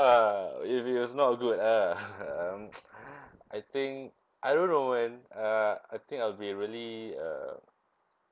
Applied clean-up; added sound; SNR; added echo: none; none; none; none.